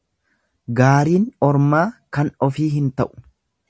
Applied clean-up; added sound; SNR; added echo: none; none; none; none.